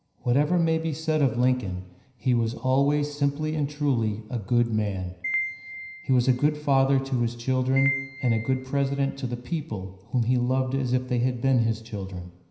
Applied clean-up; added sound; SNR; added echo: none; Piano; 10 dB; reverberation time 0.9 s.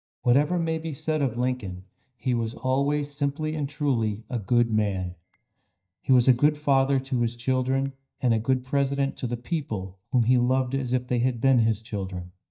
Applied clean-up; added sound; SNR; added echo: neural mask model DeepFilterNet 3.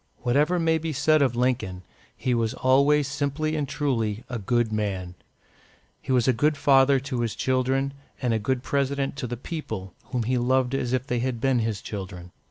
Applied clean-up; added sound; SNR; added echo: none; none; none; none.